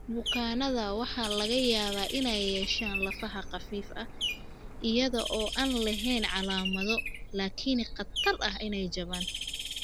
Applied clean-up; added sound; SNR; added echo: none; Bird + Printer; 5 dB; none.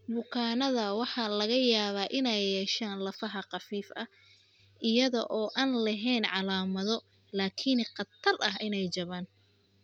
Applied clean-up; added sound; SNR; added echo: none; none; none; none.